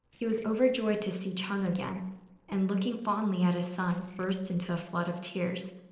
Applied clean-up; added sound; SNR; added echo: neural separator model SepFormer DNS4.